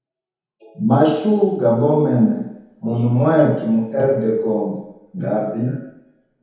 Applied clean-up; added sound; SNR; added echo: none; none; none; reverberation time 1.0 s.